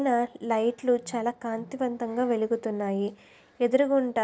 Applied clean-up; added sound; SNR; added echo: none; none; none; none.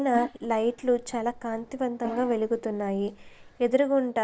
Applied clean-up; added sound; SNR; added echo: neural mask model Resemble Enhance denoiser.